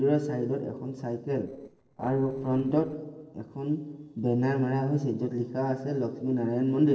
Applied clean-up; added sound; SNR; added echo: neural separator model SepFormer DNS4.